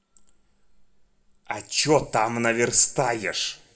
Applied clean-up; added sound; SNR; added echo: none; none; none; reverberation time 0.5 s.